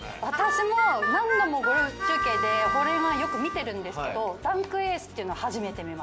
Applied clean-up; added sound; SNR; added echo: none; Harmonica; -1 dB; none.